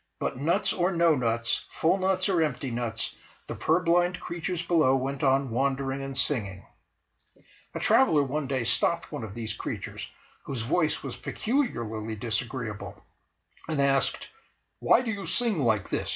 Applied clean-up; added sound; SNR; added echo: none; none; none; none.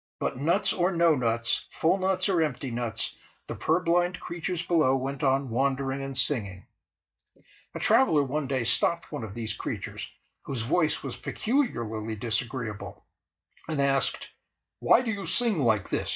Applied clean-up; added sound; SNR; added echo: neural mask model DeepFilterNet 3.